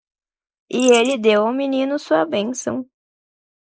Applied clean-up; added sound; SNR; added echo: neural mask model Resemble Enhance denoiser.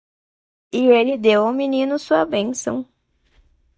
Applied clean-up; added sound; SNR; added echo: neural mask model DeepFilterNet 3.